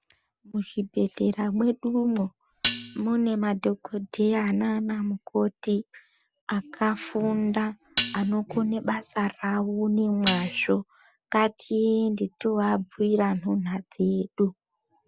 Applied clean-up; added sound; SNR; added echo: none; Dishes, pots, and pans; 3 dB; none.